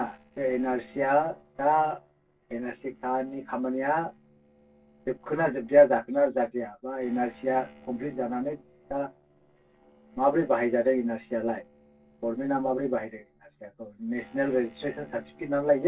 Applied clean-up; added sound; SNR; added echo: neural separator model SepFormer DNS4.